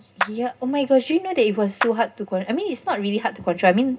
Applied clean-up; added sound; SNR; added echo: none; Clapping; 10 dB; reverberation time 0.2 s.